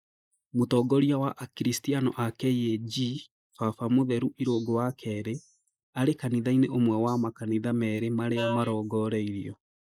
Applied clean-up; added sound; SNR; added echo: neural mask model Resemble Enhance denoiser.